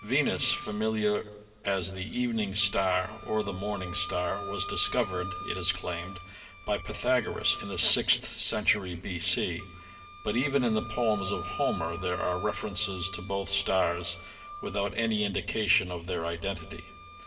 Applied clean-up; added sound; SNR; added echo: none; Wind instrument, woodwind instrument; 14 dB; reverberation time 2.1 s.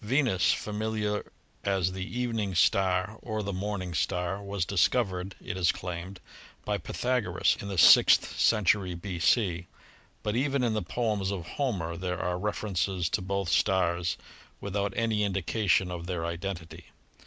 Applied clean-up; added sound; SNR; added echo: none; none; none; none.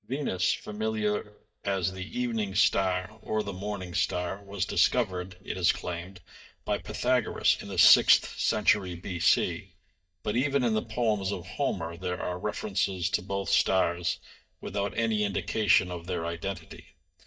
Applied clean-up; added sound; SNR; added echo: neural mask model DeepFilterNet 3.